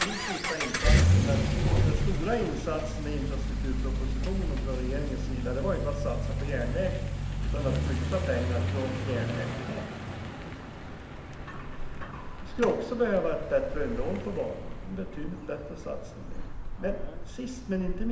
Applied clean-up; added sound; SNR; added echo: none; Accelerating, revving, vroom; -4 dB; reverberation time 0.8 s.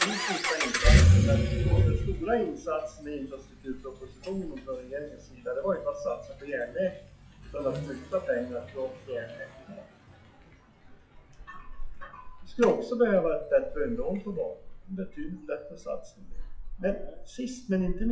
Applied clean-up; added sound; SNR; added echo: classical method WPE with log-MMSE.